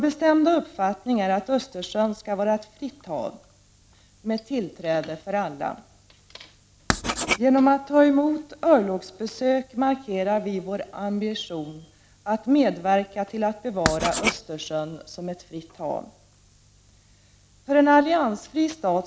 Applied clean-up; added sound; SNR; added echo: none; Writing; 4 dB; none.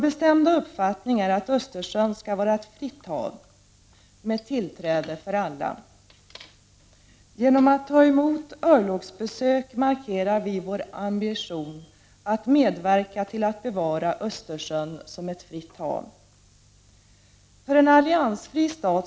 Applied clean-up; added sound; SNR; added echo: none; none; none; none.